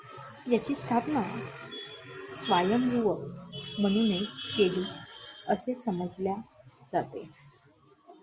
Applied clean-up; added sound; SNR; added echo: none; none; none; none.